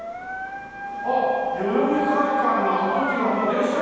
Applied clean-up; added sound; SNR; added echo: none; Dog; 6 dB; reverberation time 2.1 s.